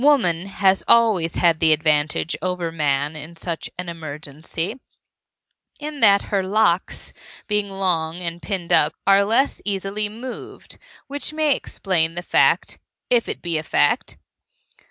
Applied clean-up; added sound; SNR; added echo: none; none; none; none.